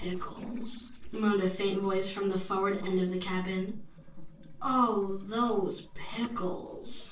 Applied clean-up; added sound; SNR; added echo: neural separator model SepFormer DNS4.